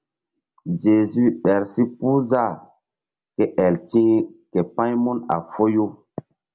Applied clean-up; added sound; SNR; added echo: none; none; none; none.